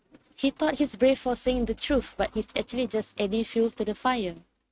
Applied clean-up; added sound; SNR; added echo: neural mask model RNNoise.